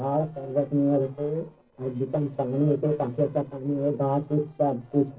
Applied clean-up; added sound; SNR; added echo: neural separator model SepFormer DNS4.